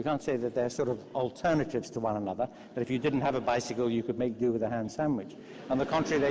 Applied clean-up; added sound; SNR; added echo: none; none; none; none.